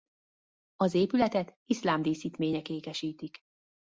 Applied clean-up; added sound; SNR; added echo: none; none; none; none.